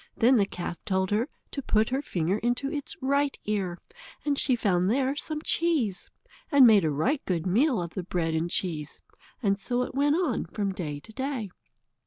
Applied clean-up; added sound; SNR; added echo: none; none; none; none.